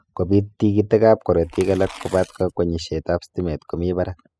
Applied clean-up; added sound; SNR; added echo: classical method spectral subtraction.